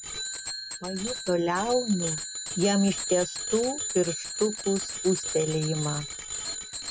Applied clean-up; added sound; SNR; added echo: none; Bicycle bell; 5 dB; none.